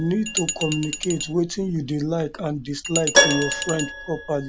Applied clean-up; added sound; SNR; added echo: none; Glass + Keyboard (musical); 1 dB; none.